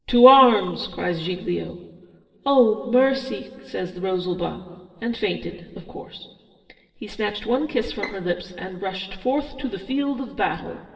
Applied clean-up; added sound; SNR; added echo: neural separator model SepFormer DNS4.